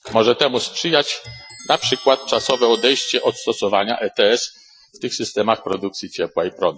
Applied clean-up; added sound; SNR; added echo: classical method Wiener filter.